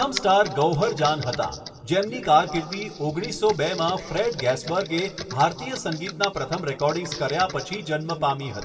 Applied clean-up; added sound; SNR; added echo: none; Computer keyboard; 14 dB; reverberation time 1.1 s.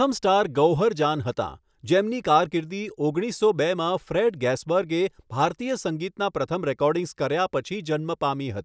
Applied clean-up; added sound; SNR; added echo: none; none; none; none.